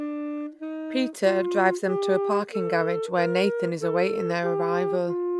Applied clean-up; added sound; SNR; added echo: none; Wind instrument, woodwind instrument; 2 dB; none.